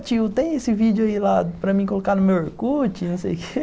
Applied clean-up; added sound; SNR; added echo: none; none; none; none.